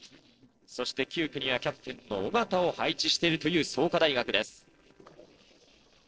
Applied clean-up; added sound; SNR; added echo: neural separator model SepFormer DNS4.